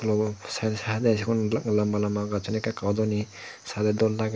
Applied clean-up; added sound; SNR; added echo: none; none; none; none.